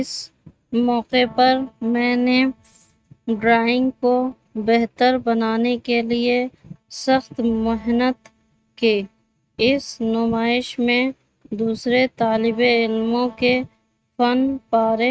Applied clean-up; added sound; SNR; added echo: neural mask model RNNoise.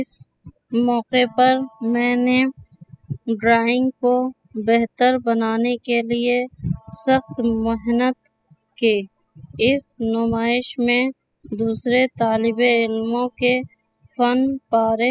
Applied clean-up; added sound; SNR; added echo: classical method spectral subtraction.